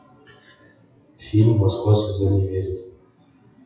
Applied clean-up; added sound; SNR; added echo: classical method WPE with log-MMSE.